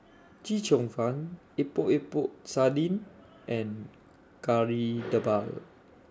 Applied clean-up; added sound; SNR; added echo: none; none; none; none.